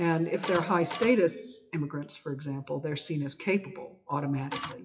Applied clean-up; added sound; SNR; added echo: classical method WPE with log-MMSE.